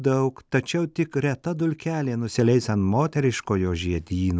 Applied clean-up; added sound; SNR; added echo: none; none; none; none.